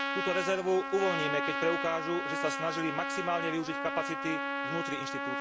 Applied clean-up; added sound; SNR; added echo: none; Trumpet; 1 dB; none.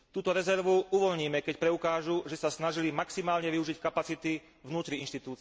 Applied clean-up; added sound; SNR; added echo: none; none; none; none.